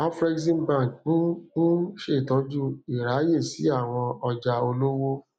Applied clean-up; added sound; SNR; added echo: none; none; none; none.